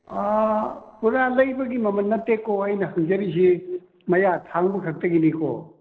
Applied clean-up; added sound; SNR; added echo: neural separator model SepFormer DNS4.